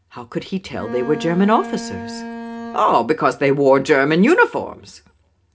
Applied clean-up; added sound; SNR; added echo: none; Bowed string instrument; 12 dB; reverberation time 0.3 s.